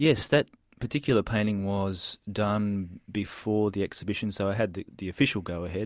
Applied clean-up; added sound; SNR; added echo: none; none; none; none.